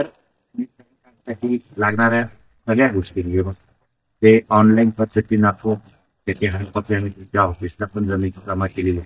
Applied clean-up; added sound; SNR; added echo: neural mask model DeepFilterNet 3.